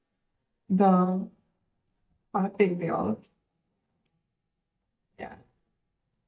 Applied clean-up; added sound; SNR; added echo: neural mask model DeepFilterNet 3.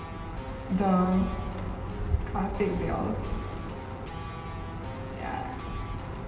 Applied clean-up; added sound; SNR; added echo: none; Guitar; 12 dB; reverberation time 2.9 s.